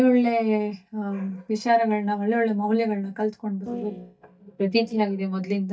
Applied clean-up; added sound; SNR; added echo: neural mask model DeepFilterNet 3.